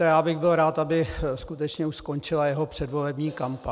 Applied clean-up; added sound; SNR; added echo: none; none; none; none.